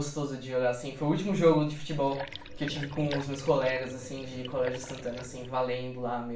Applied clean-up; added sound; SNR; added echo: none; Liquid; 13 dB; reverberation time 0.4 s.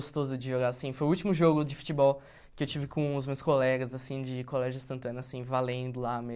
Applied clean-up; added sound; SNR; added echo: none; none; none; none.